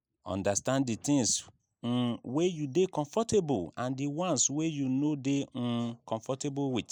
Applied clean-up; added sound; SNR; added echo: neural mask model Resemble Enhance denoiser.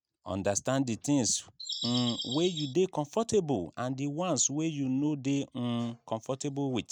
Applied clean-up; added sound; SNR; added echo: neural mask model RNNoise.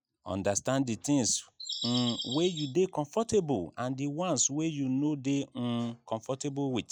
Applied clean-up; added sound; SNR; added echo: classical method log-MMSE.